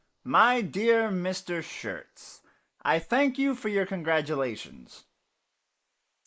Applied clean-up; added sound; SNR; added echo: neural mask model Resemble Enhance denoiser.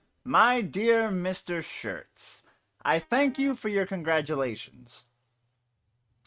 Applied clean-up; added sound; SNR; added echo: neural mask model RNNoise.